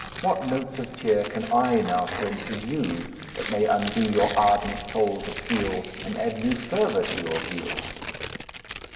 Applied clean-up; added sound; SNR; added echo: none; Tearing; 8 dB; reverberation time 1.7 s.